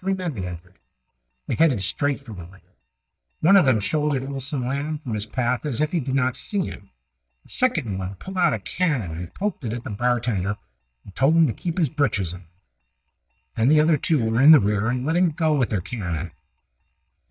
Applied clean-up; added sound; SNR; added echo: neural mask model DeepFilterNet 3.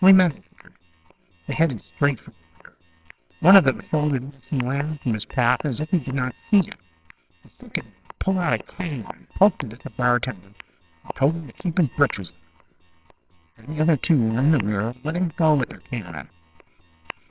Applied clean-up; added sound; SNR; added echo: neural separator model SepFormer WHAMR!.